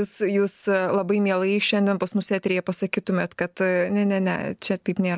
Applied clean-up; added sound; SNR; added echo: none; none; none; none.